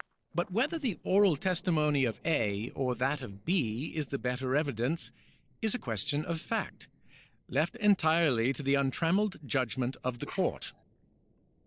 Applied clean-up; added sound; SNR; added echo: neural separator model SepFormer DNS4.